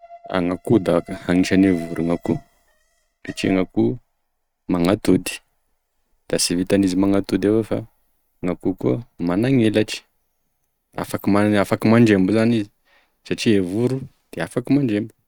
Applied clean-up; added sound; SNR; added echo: neural mask model RNNoise.